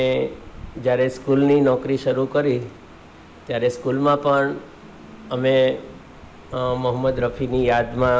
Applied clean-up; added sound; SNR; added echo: none; none; none; none.